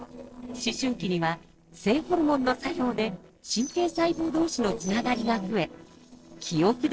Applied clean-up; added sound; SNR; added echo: neural separator model SepFormer DNS4.